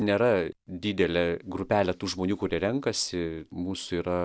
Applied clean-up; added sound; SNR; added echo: none; none; none; none.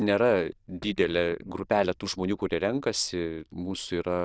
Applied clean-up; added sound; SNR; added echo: neural diffusion model UNIVERSE++.